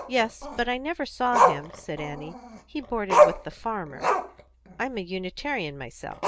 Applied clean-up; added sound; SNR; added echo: none; Growling; -4 dB; none.